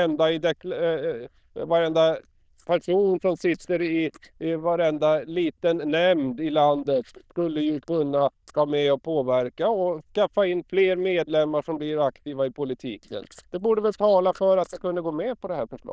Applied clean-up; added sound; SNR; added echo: neural diffusion model UNIVERSE++.